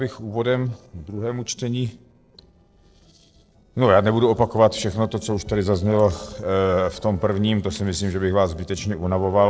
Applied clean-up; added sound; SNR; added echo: neural separator model SepFormer DNS4.